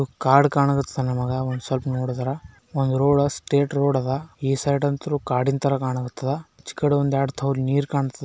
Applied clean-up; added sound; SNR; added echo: none; none; none; none.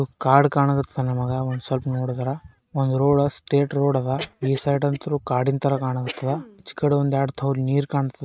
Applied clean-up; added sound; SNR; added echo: neural mask model RNNoise.